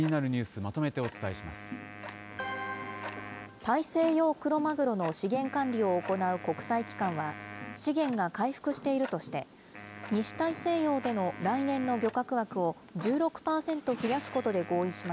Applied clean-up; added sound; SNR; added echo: none; Tick-tock + Wind instrument, woodwind instrument; 14 dB; none.